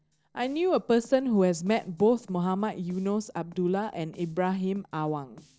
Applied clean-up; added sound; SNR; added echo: neural separator model SepFormer DNS4.